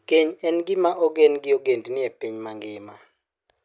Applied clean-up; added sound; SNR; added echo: none; none; none; none.